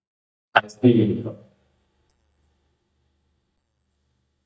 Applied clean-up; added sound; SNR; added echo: neural mask model DeepFilterNet 3.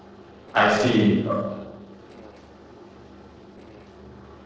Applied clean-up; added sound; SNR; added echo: neural separator model SepFormer DNS4.